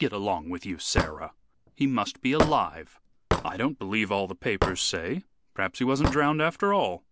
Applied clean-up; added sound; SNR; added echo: none; Hammer / Wood; 5 dB; none.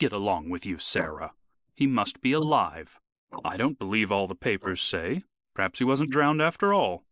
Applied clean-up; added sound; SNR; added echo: neural mask model Resemble Enhance denoiser.